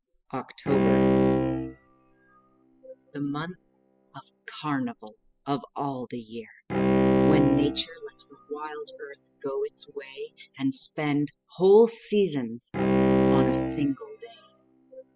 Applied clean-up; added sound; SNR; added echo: classical method spectral subtraction.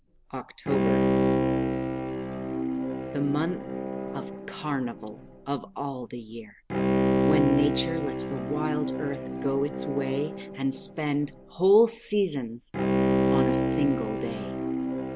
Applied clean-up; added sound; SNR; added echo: none; Bowed string instrument; -2 dB; none.